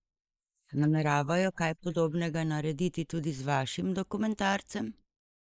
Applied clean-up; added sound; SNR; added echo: neural mask model Resemble Enhance denoiser.